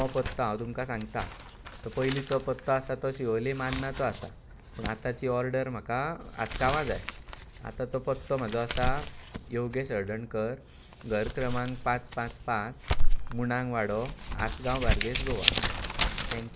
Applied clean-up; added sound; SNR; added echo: none; Crumpling, crinkling; -1 dB; none.